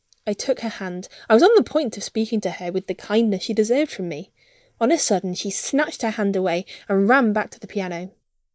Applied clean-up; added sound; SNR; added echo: neural mask model Resemble Enhance denoiser.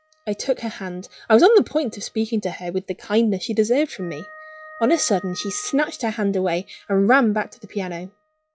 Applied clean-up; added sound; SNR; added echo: classical method log-MMSE.